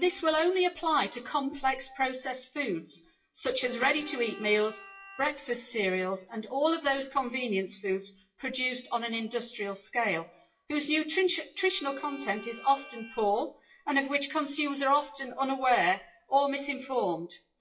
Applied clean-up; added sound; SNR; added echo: classical method WPE with log-MMSE.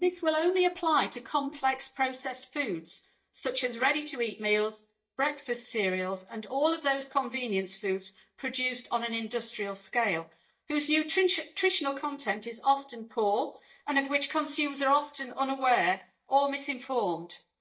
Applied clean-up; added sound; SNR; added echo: neural mask model DeepFilterNet 3.